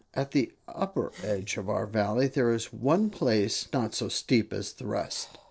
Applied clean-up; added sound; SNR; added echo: neural separator model SepFormer DNS4.